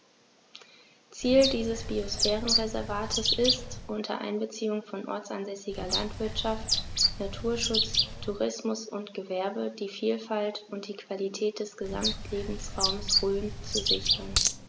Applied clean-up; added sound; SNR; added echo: none; Bird + Coin (dropping); -2 dB; none.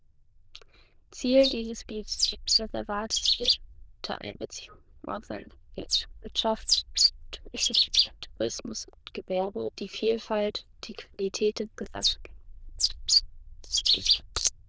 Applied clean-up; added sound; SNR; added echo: neural diffusion model UNIVERSE++.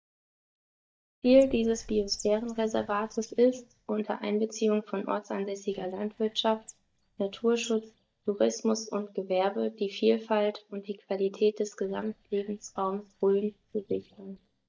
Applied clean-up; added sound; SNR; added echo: neural mask model DeepFilterNet 3.